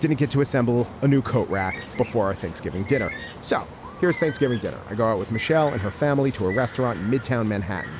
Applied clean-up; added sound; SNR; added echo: none; Bird; 14 dB; none.